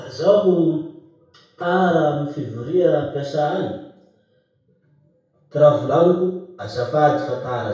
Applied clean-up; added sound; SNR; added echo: none; none; none; reverberation time 0.6 s.